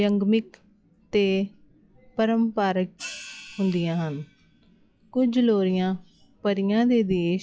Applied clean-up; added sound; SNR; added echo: classical method log-MMSE.